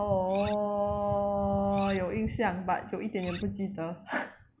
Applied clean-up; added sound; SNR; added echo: none; Cutlery, silverware; 17 dB; none.